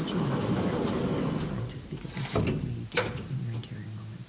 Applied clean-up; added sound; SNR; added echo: none; Sliding door; -5 dB; reverberation time 0.4 s.